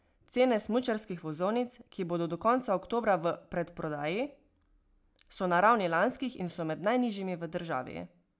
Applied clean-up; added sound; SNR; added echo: none; none; none; none.